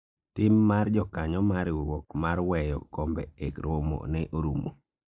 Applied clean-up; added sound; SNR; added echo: neural mask model Resemble Enhance denoiser.